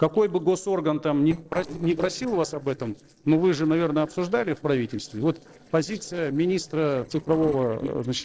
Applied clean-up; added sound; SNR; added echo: neural separator model SepFormer DNS4.